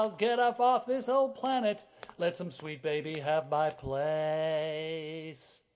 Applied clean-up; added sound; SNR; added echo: none; none; none; none.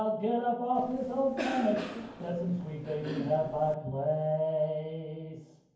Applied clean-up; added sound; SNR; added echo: none; Cough; 9 dB; reverberation time 0.9 s.